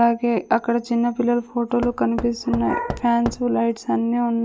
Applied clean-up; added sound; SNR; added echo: none; Knock / Wood; 12 dB; none.